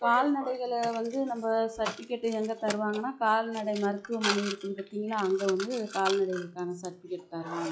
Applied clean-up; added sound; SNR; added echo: classical method log-MMSE.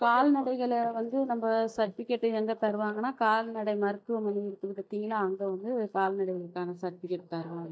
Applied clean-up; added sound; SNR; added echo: neural mask model DeepFilterNet 3.